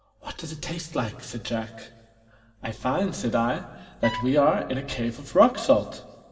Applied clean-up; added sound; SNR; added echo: none; Bowed string instrument; 9 dB; reverberation time 1.7 s.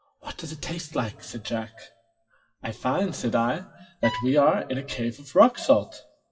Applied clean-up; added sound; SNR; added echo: classical method WPE with log-MMSE.